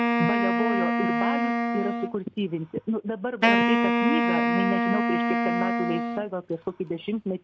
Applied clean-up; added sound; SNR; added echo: none; Wind instrument, woodwind instrument; -5 dB; none.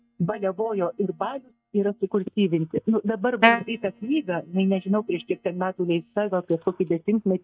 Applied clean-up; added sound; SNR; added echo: neural mask model DeepFilterNet 3.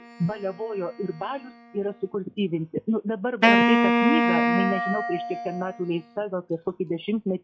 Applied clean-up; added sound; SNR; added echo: classical method log-MMSE.